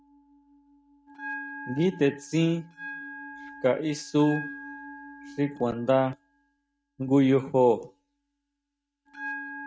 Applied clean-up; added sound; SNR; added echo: neural mask model RNNoise.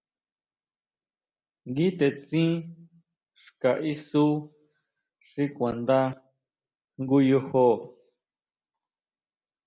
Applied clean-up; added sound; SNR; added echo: none; none; none; none.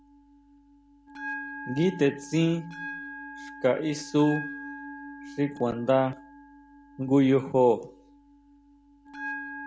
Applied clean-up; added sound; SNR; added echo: none; Bell; 13 dB; none.